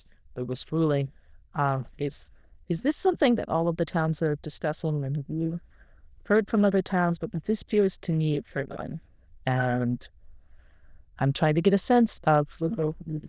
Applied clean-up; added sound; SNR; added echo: neural diffusion model UNIVERSE++.